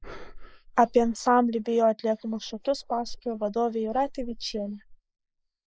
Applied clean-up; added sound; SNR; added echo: neural mask model Resemble Enhance denoiser.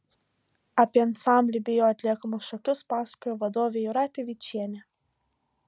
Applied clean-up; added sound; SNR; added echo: none; none; none; none.